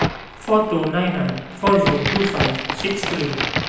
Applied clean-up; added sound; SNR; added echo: none; Crack; 3 dB; reverberation time 0.9 s.